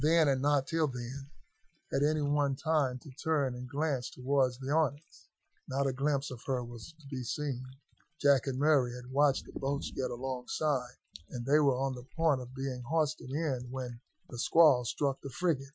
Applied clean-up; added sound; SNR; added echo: classical method Wiener filter.